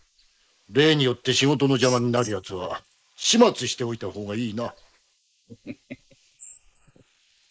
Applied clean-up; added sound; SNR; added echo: neural mask model Resemble Enhance denoiser.